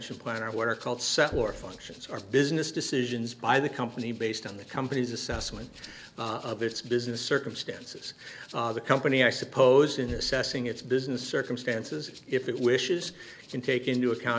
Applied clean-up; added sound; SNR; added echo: none; Rattle (instrument) + Bass drum; 20 dB; none.